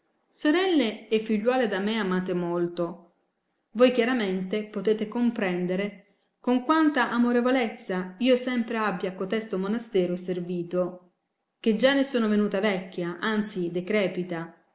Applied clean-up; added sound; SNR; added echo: none; none; none; none.